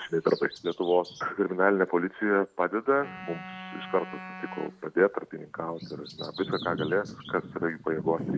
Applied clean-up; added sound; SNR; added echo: none; Wind instrument, woodwind instrument + Bird vocalization, bird call, bird song; 13 dB; none.